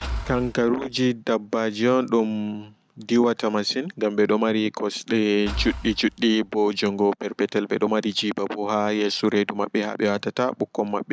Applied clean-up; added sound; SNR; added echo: none; Engine / Car; 10 dB; none.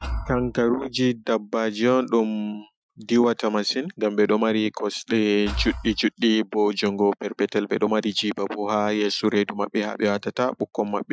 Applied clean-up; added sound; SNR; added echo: classical method Wiener filter.